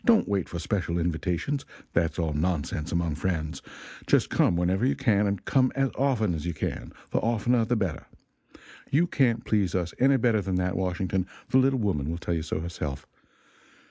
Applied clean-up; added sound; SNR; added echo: none; none; none; none.